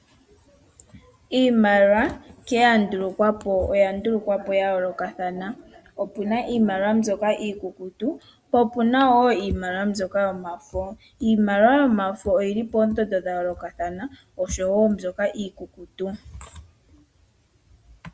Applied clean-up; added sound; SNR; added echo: none; none; none; none.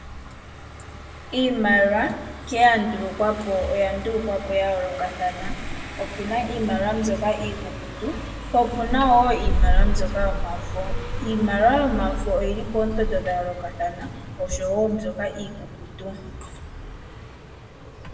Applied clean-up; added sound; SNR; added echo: none; Car passing by; 3 dB; reverberation time 0.8 s.